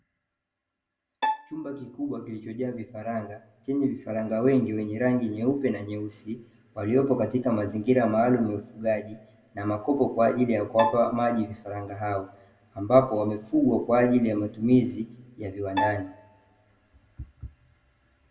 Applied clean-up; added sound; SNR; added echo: none; Bowed string instrument; 9 dB; reverberation time 0.3 s.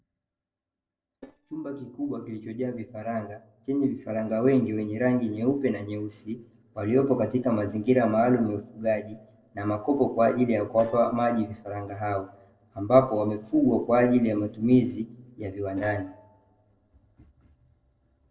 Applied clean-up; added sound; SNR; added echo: neural separator model SepFormer DNS4.